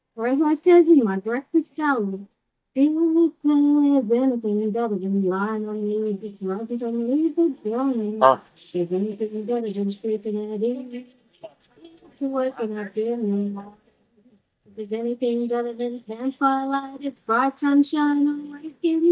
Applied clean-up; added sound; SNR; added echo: neural mask model DeepFilterNet 3.